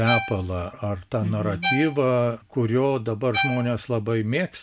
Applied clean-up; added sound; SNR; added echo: none; Bowed string instrument; 6 dB; none.